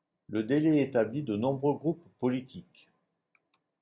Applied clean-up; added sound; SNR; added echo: none; none; none; none.